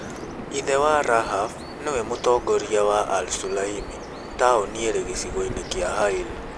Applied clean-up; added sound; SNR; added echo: none; Bird vocalization, bird call, bird song; 10 dB; none.